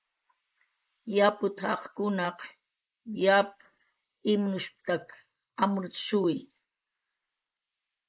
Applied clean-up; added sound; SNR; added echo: neural mask model Resemble Enhance denoiser.